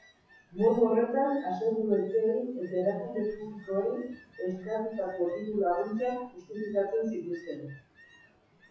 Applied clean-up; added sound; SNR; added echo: classical method WPE with log-MMSE.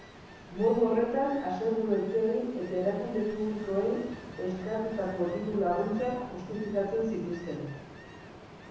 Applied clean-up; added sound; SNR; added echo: none; Ocean; 16 dB; reverberation time 1.1 s.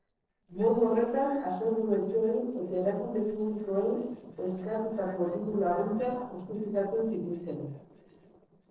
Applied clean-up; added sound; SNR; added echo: neural separator model SepFormer DNS4.